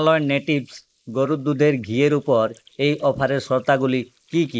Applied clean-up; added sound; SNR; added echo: neural mask model Resemble Enhance denoiser.